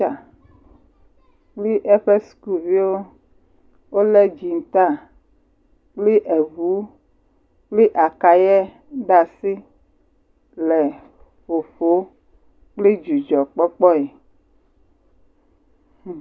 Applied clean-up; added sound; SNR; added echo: none; none; none; none.